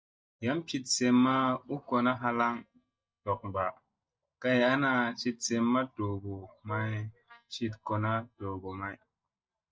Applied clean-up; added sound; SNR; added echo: neural mask model DeepFilterNet 3.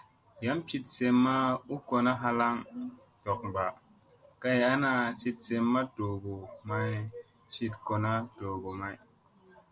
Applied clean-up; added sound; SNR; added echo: none; none; none; none.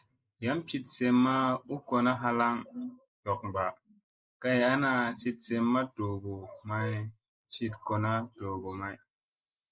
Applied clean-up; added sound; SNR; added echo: neural mask model Resemble Enhance denoiser.